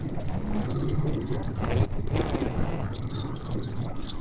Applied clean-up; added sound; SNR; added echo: neural separator model SepFormer DNS4.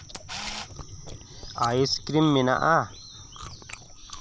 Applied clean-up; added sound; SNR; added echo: none; Chewing, mastication + Camera; 14 dB; none.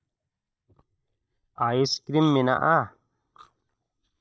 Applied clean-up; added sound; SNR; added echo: neural mask model DeepFilterNet 3.